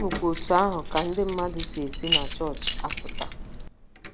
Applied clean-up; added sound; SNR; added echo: none; Keys jangling; 3 dB; none.